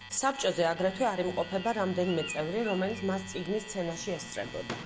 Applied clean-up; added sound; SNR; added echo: none; Alarm + Bird; 14 dB; none.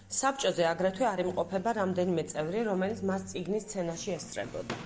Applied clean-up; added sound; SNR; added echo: none; none; none; none.